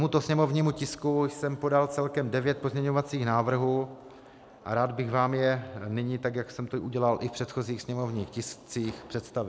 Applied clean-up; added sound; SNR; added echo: none; none; none; none.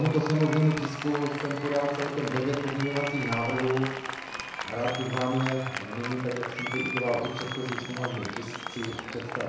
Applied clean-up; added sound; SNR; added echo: none; Applause; 7 dB; reverberation time 1.0 s.